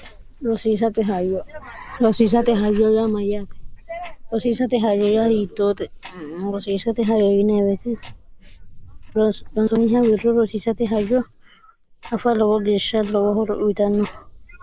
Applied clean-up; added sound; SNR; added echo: neural mask model Resemble Enhance denoiser.